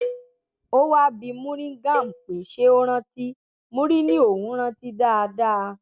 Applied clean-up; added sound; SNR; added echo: none; Cowbell; 13 dB; none.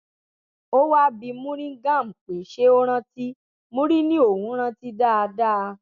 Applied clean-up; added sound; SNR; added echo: none; none; none; none.